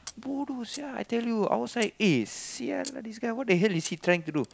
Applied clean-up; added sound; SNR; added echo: none; Camera; 20 dB; none.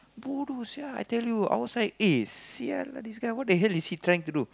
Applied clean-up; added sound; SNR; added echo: none; none; none; none.